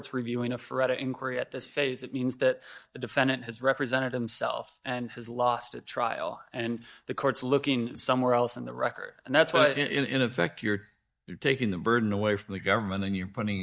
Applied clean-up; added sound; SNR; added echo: neural mask model DeepFilterNet 3.